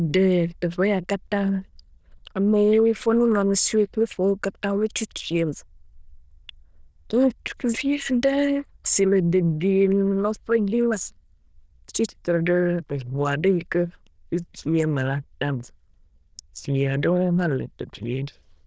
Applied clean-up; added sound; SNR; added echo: neural diffusion model UNIVERSE++.